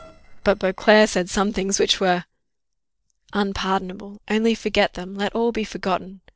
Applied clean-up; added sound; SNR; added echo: neural separator model SepFormer DNS4.